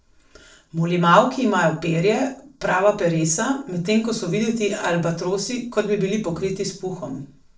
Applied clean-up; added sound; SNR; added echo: neural separator model SepFormer DNS4.